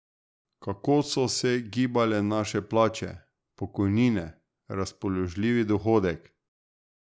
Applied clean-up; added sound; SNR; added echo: none; none; none; none.